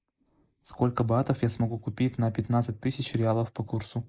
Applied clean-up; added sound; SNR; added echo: neural mask model Resemble Enhance denoiser.